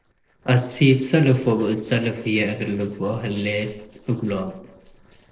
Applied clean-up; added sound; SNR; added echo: neural separator model SepFormer DNS4.